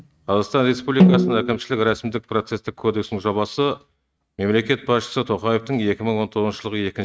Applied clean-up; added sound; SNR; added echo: neural mask model RNNoise.